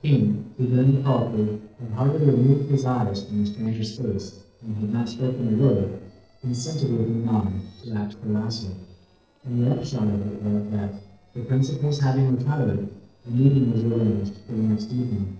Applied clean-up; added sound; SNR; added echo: neural separator model SepFormer DNS4.